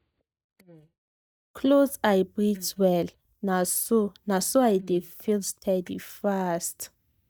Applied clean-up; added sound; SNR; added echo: neural mask model DeepFilterNet 3.